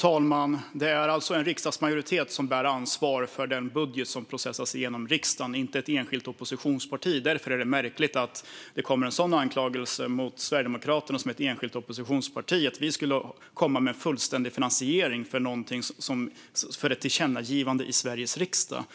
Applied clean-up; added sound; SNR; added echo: none; none; none; none.